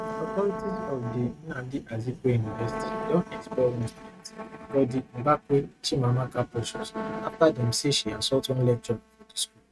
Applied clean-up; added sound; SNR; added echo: neural mask model RNNoise.